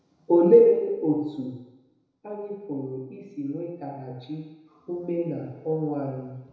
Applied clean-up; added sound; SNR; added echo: none; none; none; reverberation time 1.0 s.